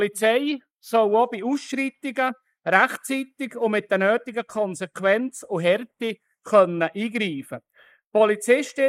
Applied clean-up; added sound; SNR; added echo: neural mask model Resemble Enhance denoiser.